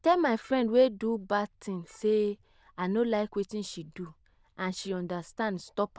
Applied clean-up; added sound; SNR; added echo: neural diffusion model UNIVERSE++.